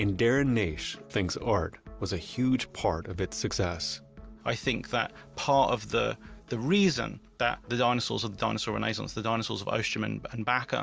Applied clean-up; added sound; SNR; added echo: none; none; none; none.